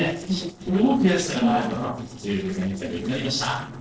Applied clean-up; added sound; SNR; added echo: neural separator model SepFormer DNS4.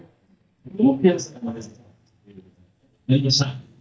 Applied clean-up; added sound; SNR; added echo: neural mask model DeepFilterNet 3.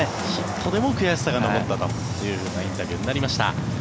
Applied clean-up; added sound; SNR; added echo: none; none; none; none.